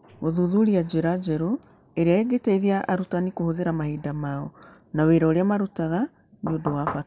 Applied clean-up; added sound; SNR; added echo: none; Knock / Wood; 8 dB; none.